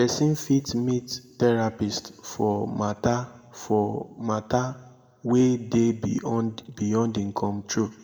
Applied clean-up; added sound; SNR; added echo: none; none; none; reverberation time 1.1 s.